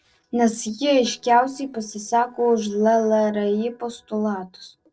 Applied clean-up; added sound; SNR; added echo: neural separator model SepFormer DNS4.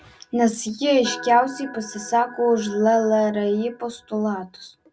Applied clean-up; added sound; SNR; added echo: none; Organ; 19 dB; none.